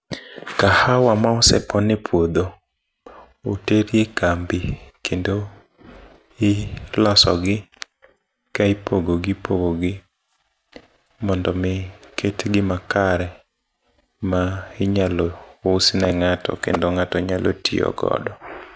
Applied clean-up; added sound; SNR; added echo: none; none; none; none.